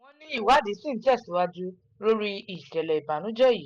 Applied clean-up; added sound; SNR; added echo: none; none; none; none.